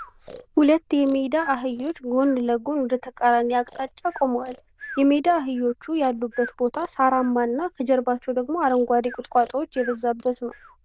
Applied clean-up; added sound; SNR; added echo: neural diffusion model UNIVERSE++.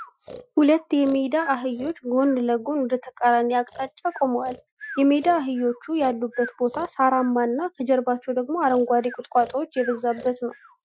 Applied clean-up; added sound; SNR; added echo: classical method Wiener filter.